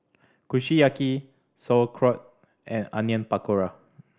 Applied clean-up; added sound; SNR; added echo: none; none; none; none.